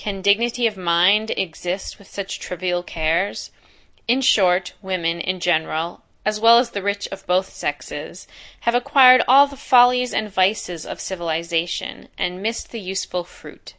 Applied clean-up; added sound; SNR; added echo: none; none; none; none.